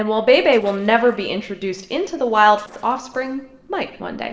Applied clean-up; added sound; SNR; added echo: neural separator model SepFormer DNS4.